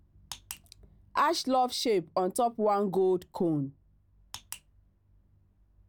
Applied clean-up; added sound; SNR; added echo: none; none; none; none.